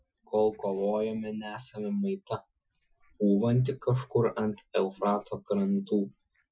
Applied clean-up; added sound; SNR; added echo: classical method Wiener filter.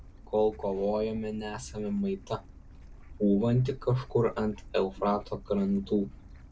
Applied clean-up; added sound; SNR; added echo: none; Stream / Bird; 18 dB; none.